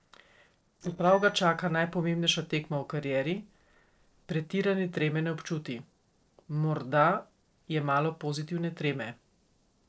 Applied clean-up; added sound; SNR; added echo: neural separator model SepFormer DNS4.